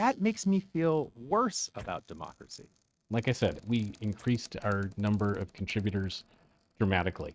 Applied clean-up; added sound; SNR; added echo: neural mask model RNNoise.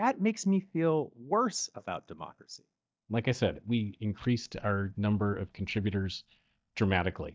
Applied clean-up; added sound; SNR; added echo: neural mask model DeepFilterNet 3.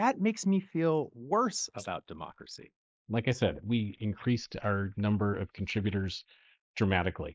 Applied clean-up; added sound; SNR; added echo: neural mask model Resemble Enhance denoiser.